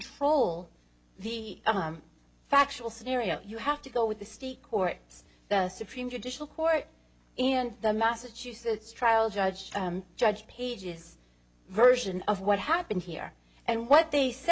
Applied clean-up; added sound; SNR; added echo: none; none; none; none.